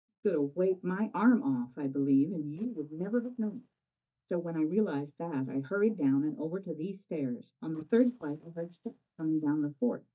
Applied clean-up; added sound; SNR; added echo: neural mask model DeepFilterNet 3.